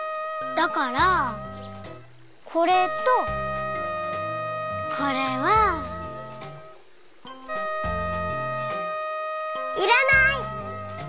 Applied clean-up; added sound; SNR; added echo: none; Wind instrument, woodwind instrument; 4 dB; none.